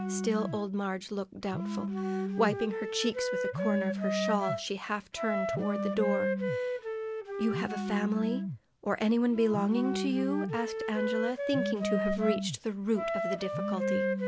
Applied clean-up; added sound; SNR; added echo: none; Telephone + Wind instrument, woodwind instrument; 0 dB; none.